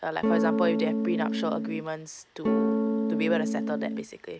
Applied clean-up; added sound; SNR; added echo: none; Electric guitar / Strum; -5 dB; none.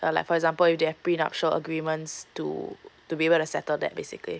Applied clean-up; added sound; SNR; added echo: none; none; none; none.